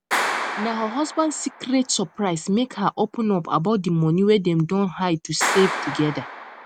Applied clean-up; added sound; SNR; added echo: none; Clapping; 8 dB; none.